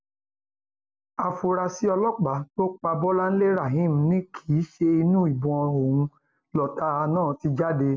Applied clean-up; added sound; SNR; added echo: none; none; none; none.